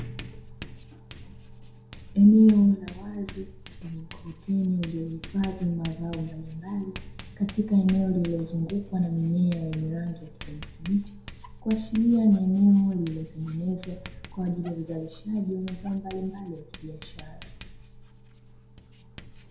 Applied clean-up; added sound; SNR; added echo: none; Writing; 17 dB; reverberation time 0.6 s.